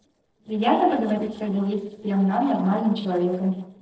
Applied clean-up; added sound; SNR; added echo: neural separator model SepFormer DNS4.